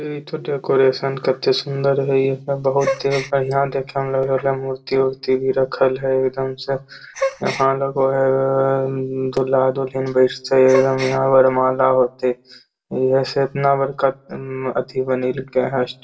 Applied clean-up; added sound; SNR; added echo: none; Gasp; 12 dB; reverberation time 0.2 s.